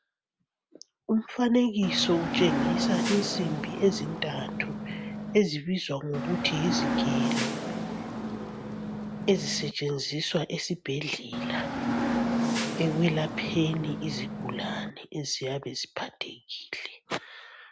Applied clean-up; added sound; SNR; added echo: none; Hiss / Bus / Engine; 0 dB; none.